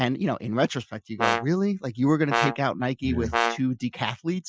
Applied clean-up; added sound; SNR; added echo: classical method Wiener filter.